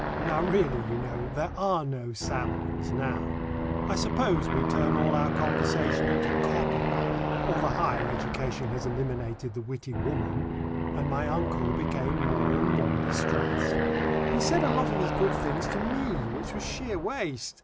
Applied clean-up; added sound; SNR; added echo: none; Aircraft; -3 dB; none.